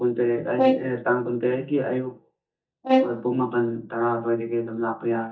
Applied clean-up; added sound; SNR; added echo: neural mask model DeepFilterNet 3.